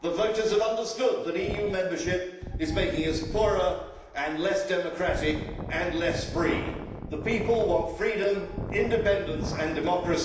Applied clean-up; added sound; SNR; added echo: none; Wind; 9 dB; reverberation time 0.9 s.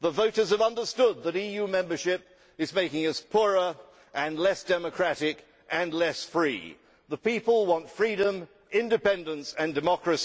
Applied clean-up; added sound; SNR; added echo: none; none; none; none.